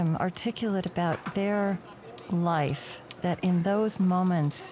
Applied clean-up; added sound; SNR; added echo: none; Sink (filling or washing) / Water tap, faucet / Water; 18 dB; none.